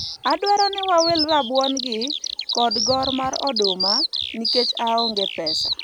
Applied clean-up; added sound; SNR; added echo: none; Bird vocalization, bird call, bird song; 2 dB; none.